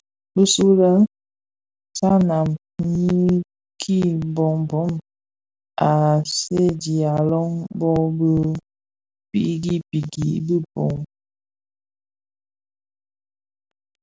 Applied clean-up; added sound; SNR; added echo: none; none; none; none.